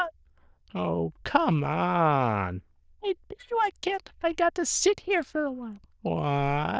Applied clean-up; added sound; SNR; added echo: neural diffusion model UNIVERSE++.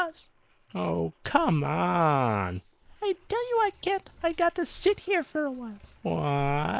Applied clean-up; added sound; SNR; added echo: neural mask model Resemble Enhance denoiser.